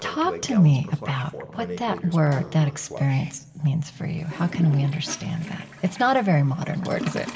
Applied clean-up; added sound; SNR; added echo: none; Toilet flush; 14 dB; reverberation time 2.7 s.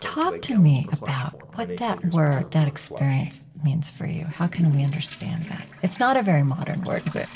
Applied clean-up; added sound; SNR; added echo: neural separator model SepFormer DNS4.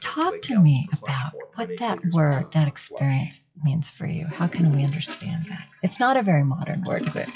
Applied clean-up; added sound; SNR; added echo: classical method WPE with log-MMSE.